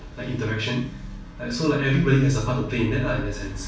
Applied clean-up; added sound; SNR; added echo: none; none; none; reverberation time 0.3 s.